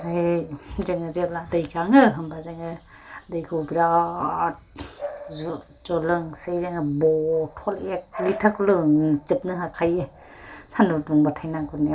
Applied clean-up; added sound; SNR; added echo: none; Bark / Bird vocalization, bird call, bird song; 20 dB; reverberation time 0.2 s.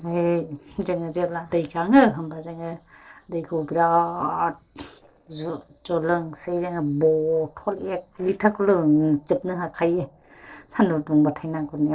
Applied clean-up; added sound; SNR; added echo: neural separator model SepFormer DNS4.